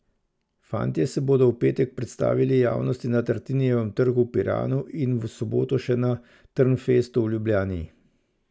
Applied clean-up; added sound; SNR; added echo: none; none; none; none.